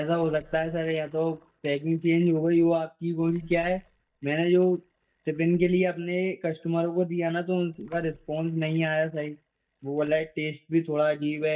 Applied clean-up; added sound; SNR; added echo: neural mask model DeepFilterNet 3.